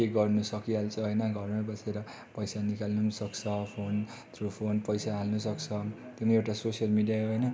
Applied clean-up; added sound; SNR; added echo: none; none; none; none.